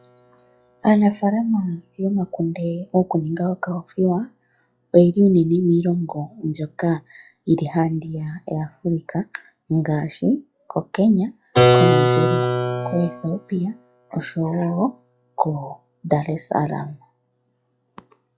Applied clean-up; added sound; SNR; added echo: classical method log-MMSE.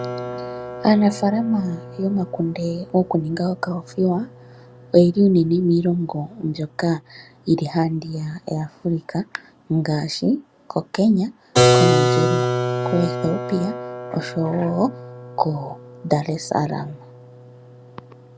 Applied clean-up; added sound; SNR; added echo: none; Keyboard (musical); 5 dB; none.